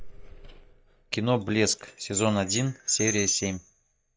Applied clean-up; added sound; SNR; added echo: neural mask model DeepFilterNet 3.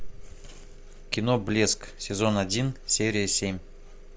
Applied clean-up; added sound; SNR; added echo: none; none; none; none.